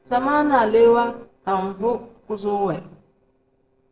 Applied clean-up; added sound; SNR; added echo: neural separator model SepFormer DNS4.